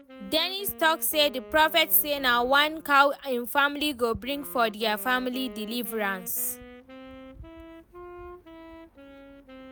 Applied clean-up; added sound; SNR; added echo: none; Wind instrument, woodwind instrument; 19 dB; none.